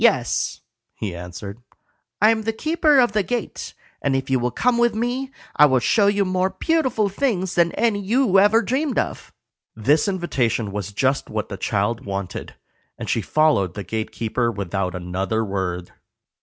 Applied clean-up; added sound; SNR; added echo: none; none; none; none.